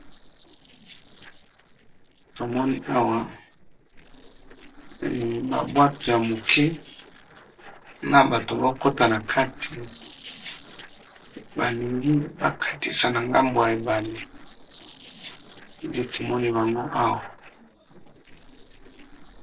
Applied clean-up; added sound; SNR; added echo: neural separator model SepFormer DNS4.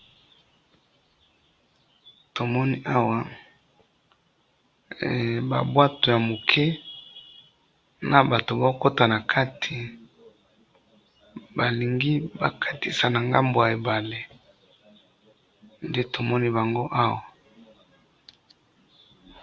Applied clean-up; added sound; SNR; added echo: none; none; none; none.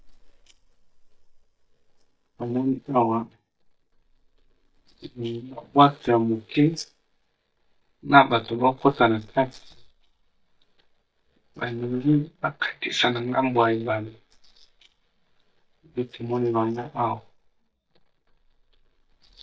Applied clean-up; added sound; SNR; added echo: neural mask model DeepFilterNet 3.